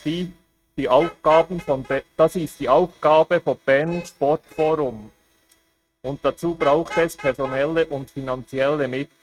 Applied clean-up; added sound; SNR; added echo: neural mask model RNNoise.